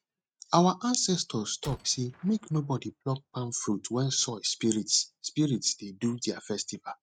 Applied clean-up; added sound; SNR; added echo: neural mask model RNNoise.